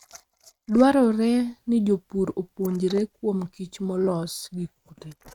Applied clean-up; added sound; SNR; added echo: neural mask model RNNoise.